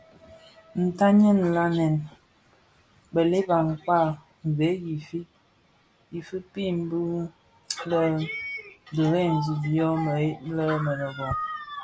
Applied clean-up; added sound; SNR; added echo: none; none; none; none.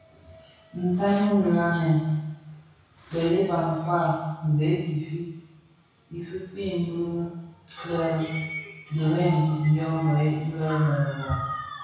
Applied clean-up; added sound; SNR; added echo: none; Fireworks; 19 dB; reverberation time 1.1 s.